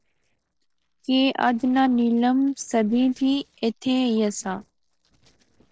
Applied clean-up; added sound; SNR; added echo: neural separator model SepFormer DNS4.